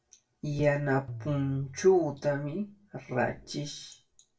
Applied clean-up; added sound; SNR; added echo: none; Tabla; 19 dB; reverberation time 0.2 s.